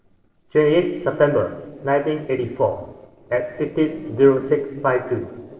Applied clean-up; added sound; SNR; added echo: neural separator model SepFormer DNS4.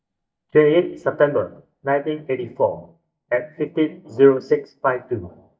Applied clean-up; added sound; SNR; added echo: neural mask model DeepFilterNet 3.